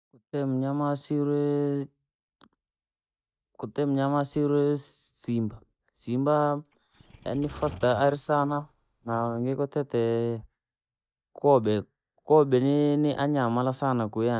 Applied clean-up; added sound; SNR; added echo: neural mask model DeepFilterNet 3.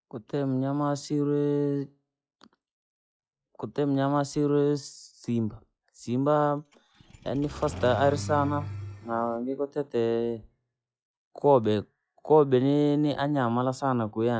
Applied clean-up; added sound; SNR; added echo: classical method log-MMSE.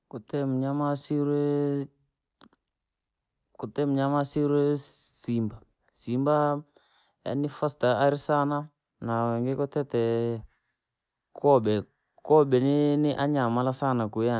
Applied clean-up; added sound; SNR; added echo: none; none; none; none.